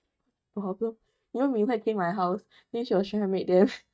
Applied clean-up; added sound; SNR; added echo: neural mask model DeepFilterNet 3.